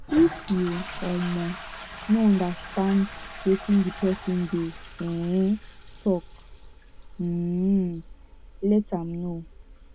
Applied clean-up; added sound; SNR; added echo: none; Toilet flush; 13 dB; none.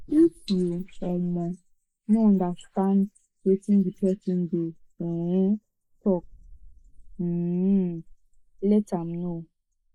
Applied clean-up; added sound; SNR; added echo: neural mask model Resemble Enhance denoiser.